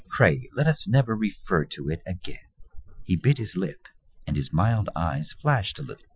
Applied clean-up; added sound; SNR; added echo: classical method Wiener filter.